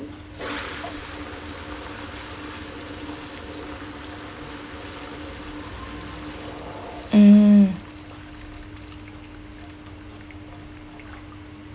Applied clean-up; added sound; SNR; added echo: none; Toilet flush; 14 dB; none.